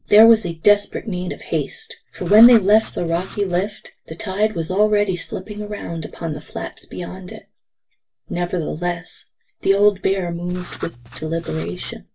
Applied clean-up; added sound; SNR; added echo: none; Writing; 19 dB; reverberation time 0.1 s.